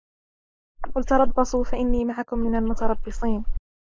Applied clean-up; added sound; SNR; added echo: neural mask model Resemble Enhance denoiser.